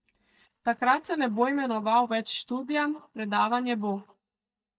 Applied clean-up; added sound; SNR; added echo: neural mask model DeepFilterNet 3.